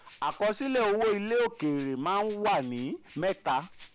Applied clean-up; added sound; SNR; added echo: none; Rattle (instrument); 10 dB; none.